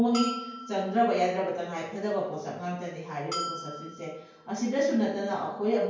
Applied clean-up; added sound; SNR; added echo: none; Bell; 11 dB; reverberation time 0.5 s.